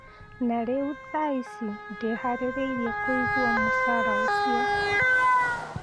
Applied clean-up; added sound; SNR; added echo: none; Motor vehicle (road) / Siren; -4 dB; none.